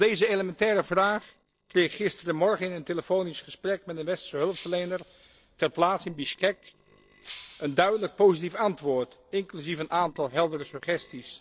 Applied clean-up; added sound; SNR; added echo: neural separator model SepFormer DNS4.